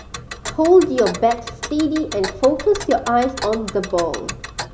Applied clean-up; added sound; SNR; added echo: none; Tick; 12 dB; none.